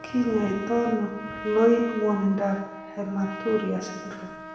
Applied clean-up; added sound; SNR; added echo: none; Trumpet; 12 dB; reverberation time 0.9 s.